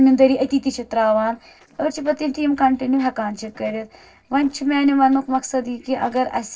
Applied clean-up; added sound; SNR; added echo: neural separator model SepFormer DNS4.